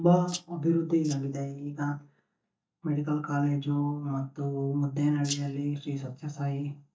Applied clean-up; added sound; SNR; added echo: neural mask model DeepFilterNet 3.